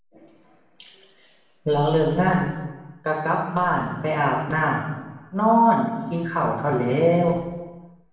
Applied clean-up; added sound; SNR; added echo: none; none; none; reverberation time 1.1 s.